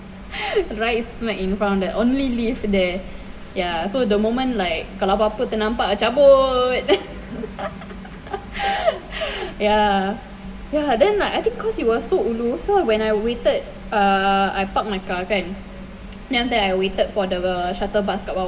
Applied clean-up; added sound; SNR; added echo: none; Wind; 20 dB; reverberation time 1.2 s.